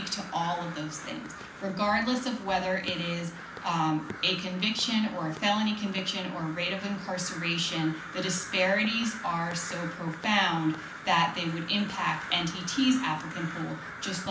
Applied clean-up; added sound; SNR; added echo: none; Crow; 12 dB; reverberation time 0.4 s.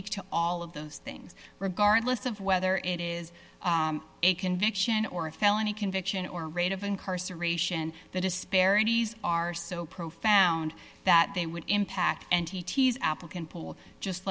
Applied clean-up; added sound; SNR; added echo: none; none; none; none.